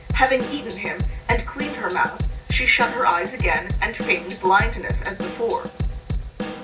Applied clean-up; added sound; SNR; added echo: none; Drum / Drum kit; 4 dB; reverberation time 0.4 s.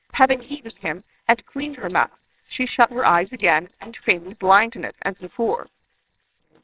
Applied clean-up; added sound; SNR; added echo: neural separator model SepFormer WHAMR!.